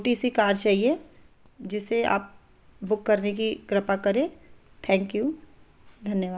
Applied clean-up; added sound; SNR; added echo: none; none; none; none.